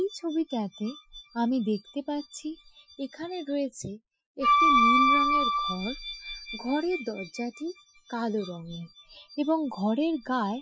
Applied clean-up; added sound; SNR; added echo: classical method Wiener filter.